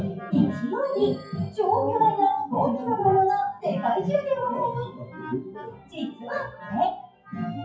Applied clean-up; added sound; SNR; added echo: classical method WPE with log-MMSE.